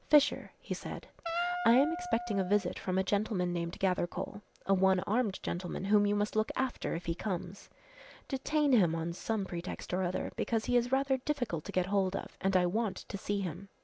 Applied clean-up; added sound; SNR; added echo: none; Wind instrument, woodwind instrument; 7 dB; none.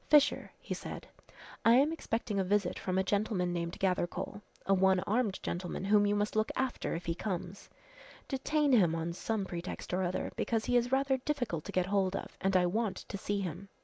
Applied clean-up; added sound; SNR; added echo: none; none; none; none.